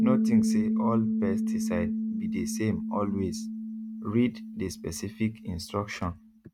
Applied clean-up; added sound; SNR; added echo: neural mask model RNNoise.